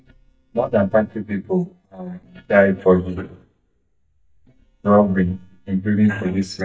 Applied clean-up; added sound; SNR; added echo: neural mask model DeepFilterNet 3.